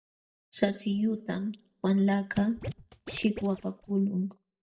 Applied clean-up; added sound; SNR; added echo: neural mask model DeepFilterNet 3.